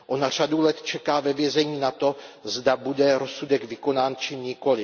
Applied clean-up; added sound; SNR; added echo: none; none; none; none.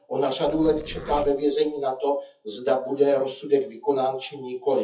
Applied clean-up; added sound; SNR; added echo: classical method WPE with log-MMSE.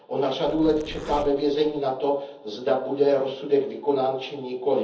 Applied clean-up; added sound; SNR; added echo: none; Zipper (clothing); 14 dB; reverberation time 0.7 s.